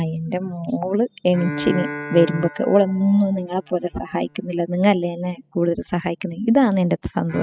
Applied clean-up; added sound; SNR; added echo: classical method spectral subtraction.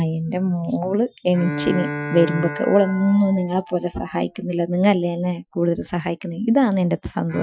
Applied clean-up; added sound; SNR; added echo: classical method Wiener filter.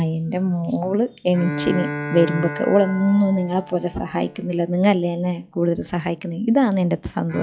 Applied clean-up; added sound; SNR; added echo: classical method log-MMSE.